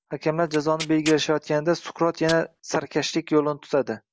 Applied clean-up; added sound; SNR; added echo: none; Tearing; 15 dB; none.